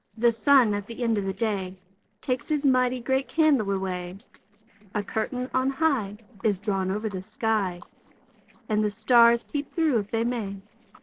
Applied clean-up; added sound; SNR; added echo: neural separator model SepFormer DNS4.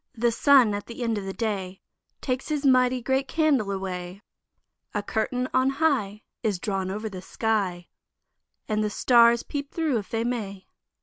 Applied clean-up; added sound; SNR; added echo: none; none; none; none.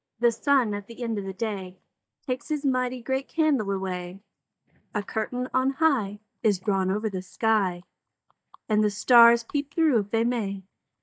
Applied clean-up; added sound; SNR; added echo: neural mask model DeepFilterNet 3.